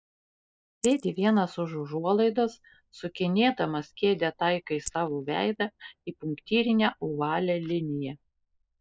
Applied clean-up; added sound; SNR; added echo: neural mask model DeepFilterNet 3.